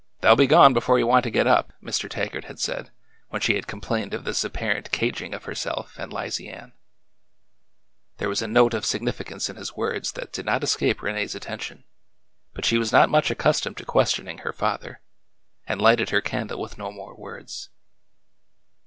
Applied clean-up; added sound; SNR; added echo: none; none; none; none.